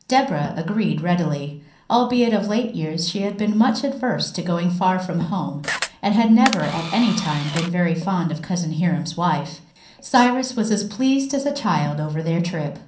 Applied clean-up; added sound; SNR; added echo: none; Camera; 9 dB; reverberation time 0.6 s.